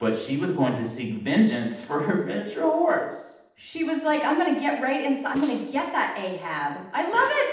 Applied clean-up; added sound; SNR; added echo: neural separator model SepFormer DNS4.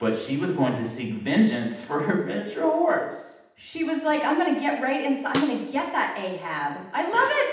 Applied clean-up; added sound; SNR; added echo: none; Snare drum; 12 dB; reverberation time 0.8 s.